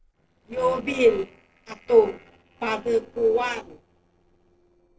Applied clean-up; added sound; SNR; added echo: neural separator model SepFormer DNS4.